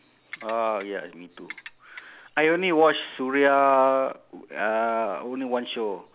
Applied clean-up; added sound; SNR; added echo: none; Ratchet, pawl; 19 dB; none.